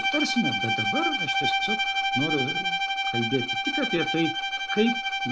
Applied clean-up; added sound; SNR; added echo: none; Bowed string instrument; -2 dB; none.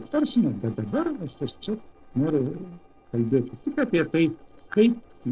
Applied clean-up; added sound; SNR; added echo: neural separator model SepFormer DNS4.